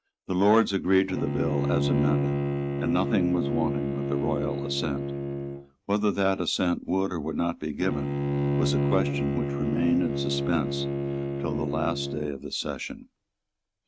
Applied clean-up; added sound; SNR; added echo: neural mask model RNNoise.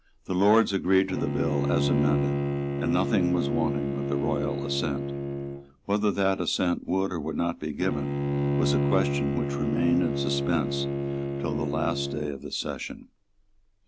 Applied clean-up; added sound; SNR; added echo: none; Bowed string instrument; 1 dB; none.